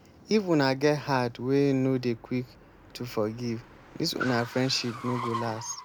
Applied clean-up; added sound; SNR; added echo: none; Car; 14 dB; none.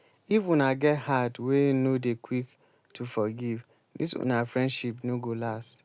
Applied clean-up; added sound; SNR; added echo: none; none; none; none.